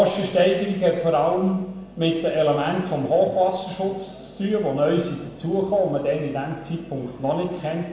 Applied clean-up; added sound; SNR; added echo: none; none; none; reverberation time 1.0 s.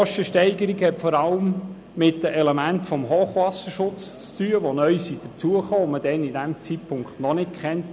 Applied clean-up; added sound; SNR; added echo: none; none; none; none.